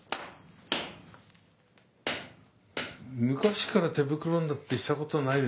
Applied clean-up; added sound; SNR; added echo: none; none; none; none.